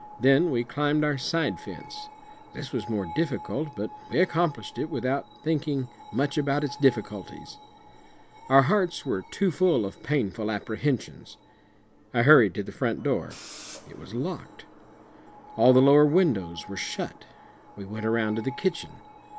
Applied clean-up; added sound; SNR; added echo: none; Screech; 20 dB; none.